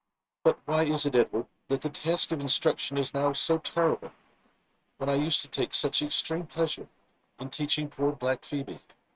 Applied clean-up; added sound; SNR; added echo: neural mask model RNNoise.